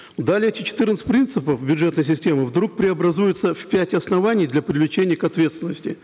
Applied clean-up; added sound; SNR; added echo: none; none; none; none.